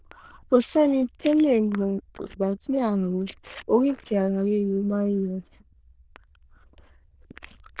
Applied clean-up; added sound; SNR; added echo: neural diffusion model UNIVERSE++.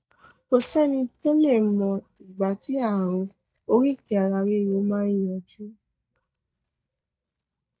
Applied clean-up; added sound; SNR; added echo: neural mask model DeepFilterNet 3.